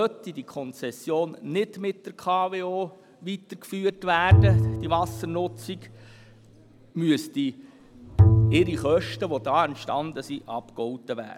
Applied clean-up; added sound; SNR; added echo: none; Bowed string instrument; -3 dB; none.